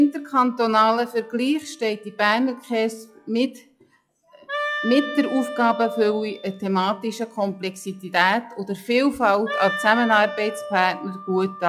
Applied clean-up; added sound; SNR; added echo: classical method log-MMSE.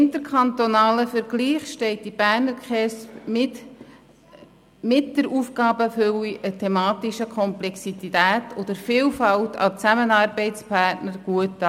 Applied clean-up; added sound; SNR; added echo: none; none; none; none.